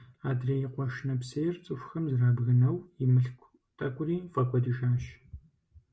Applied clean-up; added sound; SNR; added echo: none; none; none; none.